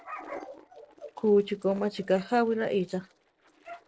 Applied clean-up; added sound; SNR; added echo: neural separator model SepFormer DNS4.